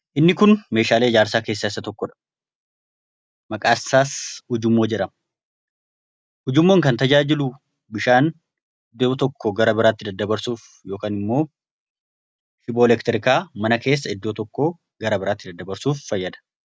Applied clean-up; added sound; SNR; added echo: none; none; none; none.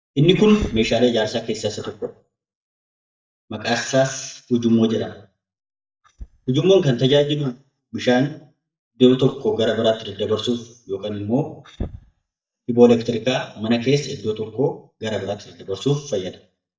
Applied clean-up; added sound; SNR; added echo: neural mask model DeepFilterNet 3.